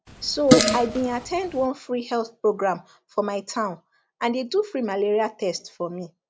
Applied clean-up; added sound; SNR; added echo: none; Fart; -1 dB; none.